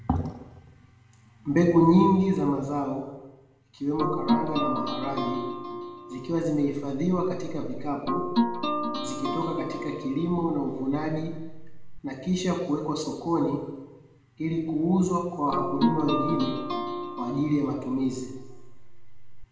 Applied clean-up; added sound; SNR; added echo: none; Guitar; 3 dB; reverberation time 1.0 s.